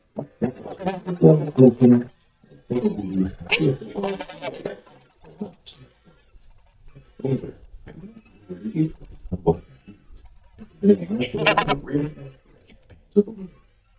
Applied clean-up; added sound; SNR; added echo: neural mask model DeepFilterNet 3.